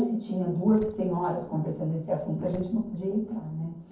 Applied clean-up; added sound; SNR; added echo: none; Sink (filling or washing); 19 dB; reverberation time 0.6 s.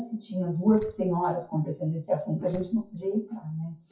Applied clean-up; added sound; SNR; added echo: classical method WPE with log-MMSE.